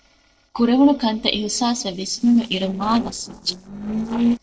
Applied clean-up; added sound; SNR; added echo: neural separator model SepFormer DNS4.